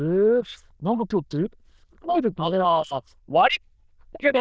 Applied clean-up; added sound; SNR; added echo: neural diffusion model UNIVERSE++.